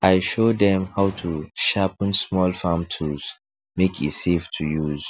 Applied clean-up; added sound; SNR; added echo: none; Explosion; 19 dB; none.